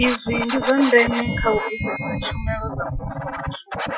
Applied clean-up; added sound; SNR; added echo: classical method Wiener filter.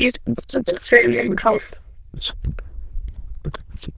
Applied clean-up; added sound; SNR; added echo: neural diffusion model UNIVERSE++.